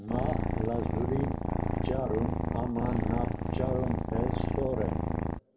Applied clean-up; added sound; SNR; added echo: none; Purr; -4 dB; reverberation time 0.9 s.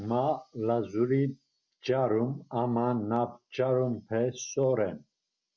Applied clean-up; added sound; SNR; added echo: none; none; none; none.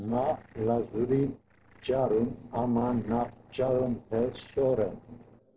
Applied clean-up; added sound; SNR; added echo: neural separator model SepFormer DNS4.